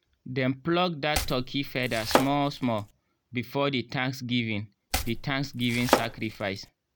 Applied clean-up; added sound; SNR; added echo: none; Domestic sounds, home sounds; 2 dB; none.